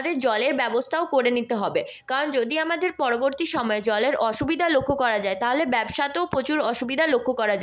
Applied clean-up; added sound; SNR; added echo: none; none; none; none.